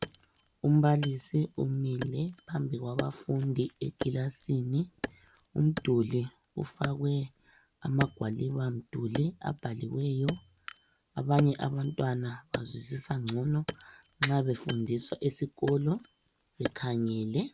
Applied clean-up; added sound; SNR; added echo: none; Wood; 12 dB; none.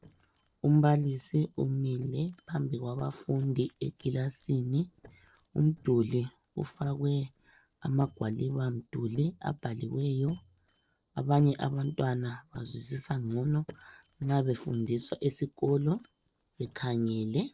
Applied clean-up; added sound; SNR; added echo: neural separator model SepFormer DNS4.